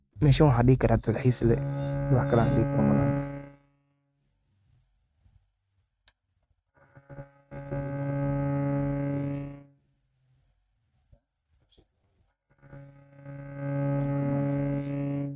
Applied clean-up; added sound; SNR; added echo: neural mask model RNNoise.